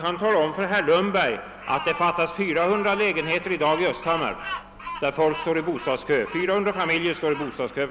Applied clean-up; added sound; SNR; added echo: none; Bird vocalization, bird call, bird song; 14 dB; none.